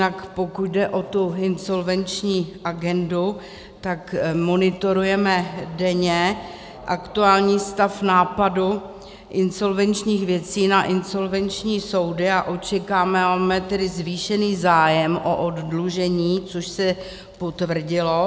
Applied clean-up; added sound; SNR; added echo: none; none; none; none.